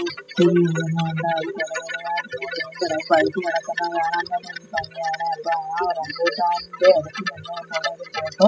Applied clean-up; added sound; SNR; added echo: classical method spectral subtraction.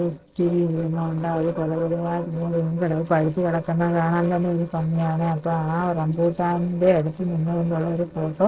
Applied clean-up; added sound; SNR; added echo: neural separator model SepFormer DNS4.